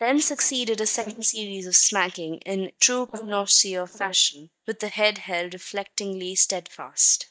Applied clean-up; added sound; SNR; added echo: neural mask model DeepFilterNet 3.